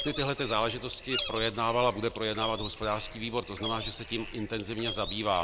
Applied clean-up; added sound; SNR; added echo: none; Bird vocalization, bird call, bird song + Bird; 8 dB; none.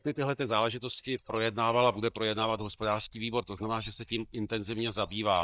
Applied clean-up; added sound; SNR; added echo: neural mask model DeepFilterNet 3.